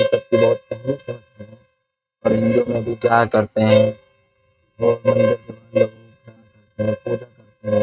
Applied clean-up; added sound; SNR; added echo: neural mask model RNNoise.